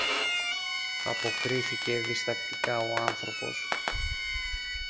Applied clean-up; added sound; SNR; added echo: none; Fireworks + Bowed string instrument; -3 dB; none.